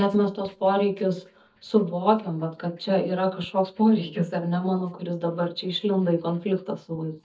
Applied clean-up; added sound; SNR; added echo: neural mask model DeepFilterNet 3.